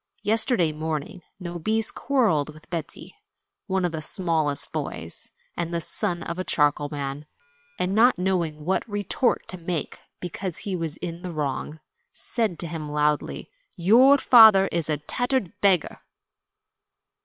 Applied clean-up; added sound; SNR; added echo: neural separator model SepFormer WHAM!.